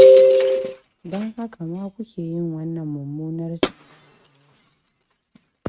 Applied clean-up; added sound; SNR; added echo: neural mask model RNNoise.